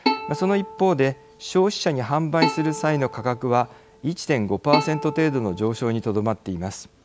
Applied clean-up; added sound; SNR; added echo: none; Bowed string instrument; 8 dB; none.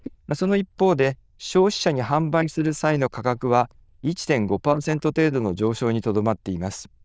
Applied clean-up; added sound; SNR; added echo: neural diffusion model UNIVERSE++.